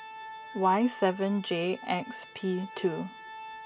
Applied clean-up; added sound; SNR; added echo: none; Organ; 14 dB; none.